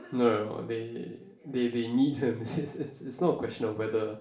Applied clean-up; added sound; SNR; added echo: none; none; none; reverberation time 0.5 s.